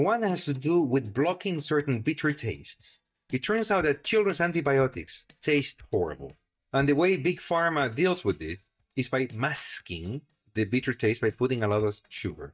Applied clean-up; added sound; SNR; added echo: neural mask model DeepFilterNet 3.